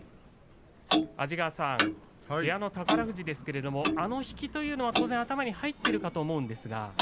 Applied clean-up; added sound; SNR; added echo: none; Clock; 1 dB; none.